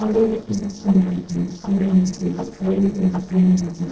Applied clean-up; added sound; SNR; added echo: neural separator model SepFormer DNS4.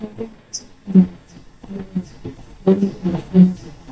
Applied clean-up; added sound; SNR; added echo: neural mask model DeepFilterNet 3.